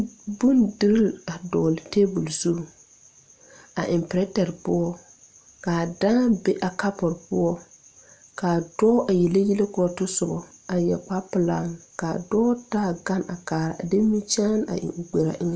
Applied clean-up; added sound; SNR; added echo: none; none; none; none.